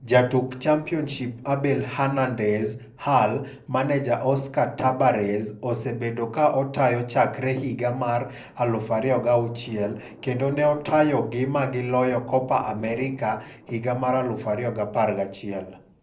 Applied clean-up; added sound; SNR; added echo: neural separator model SepFormer DNS4.